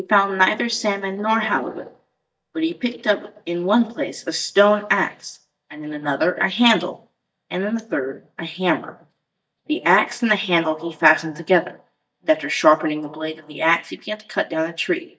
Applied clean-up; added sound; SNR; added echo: neural mask model DeepFilterNet 3.